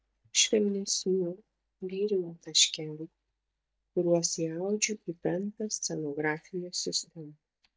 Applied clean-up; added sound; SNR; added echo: neural mask model DeepFilterNet 3.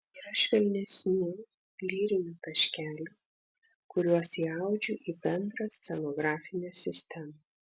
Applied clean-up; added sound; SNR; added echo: none; none; none; none.